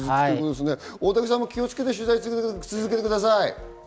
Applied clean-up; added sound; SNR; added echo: none; none; none; none.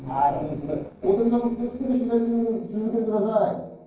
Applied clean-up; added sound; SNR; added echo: neural separator model SepFormer DNS4.